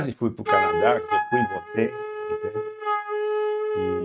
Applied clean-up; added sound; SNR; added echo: neural mask model RNNoise.